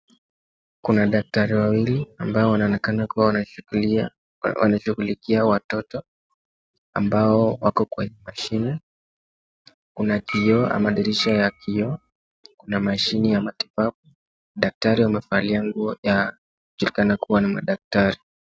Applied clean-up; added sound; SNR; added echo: neural mask model RNNoise.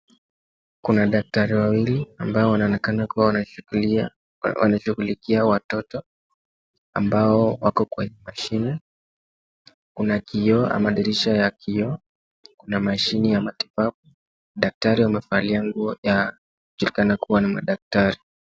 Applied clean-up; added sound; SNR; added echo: none; none; none; none.